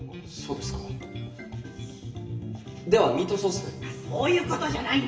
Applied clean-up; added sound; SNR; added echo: none; none; none; reverberation time 1.6 s.